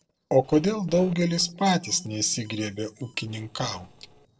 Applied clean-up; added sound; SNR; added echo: neural separator model SepFormer DNS4.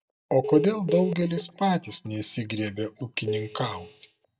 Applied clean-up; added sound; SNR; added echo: neural mask model DeepFilterNet 3.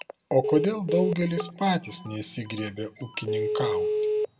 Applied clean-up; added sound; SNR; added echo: none; Telephone; 3 dB; reverberation time 0.4 s.